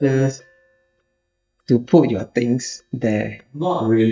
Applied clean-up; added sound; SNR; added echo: neural mask model DeepFilterNet 3.